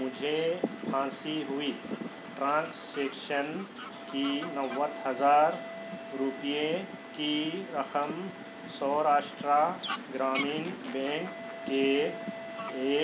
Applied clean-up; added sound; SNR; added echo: none; Wind instrument, woodwind instrument + Fowl; 12 dB; none.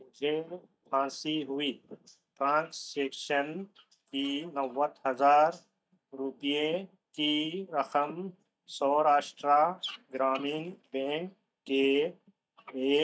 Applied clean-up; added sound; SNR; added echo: neural mask model DeepFilterNet 3.